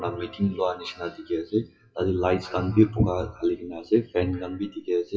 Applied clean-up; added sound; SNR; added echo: classical method WPE with log-MMSE.